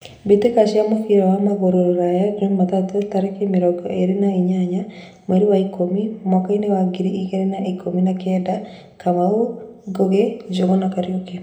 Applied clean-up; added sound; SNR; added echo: none; none; none; reverberation time 0.7 s.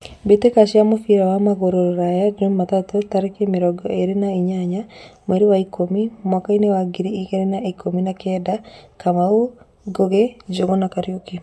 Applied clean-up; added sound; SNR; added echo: none; none; none; none.